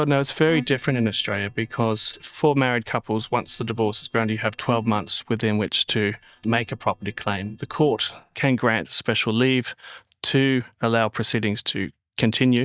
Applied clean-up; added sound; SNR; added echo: neural mask model DeepFilterNet 3.